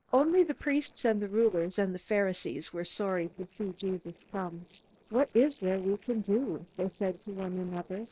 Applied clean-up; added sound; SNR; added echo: neural separator model SepFormer DNS4.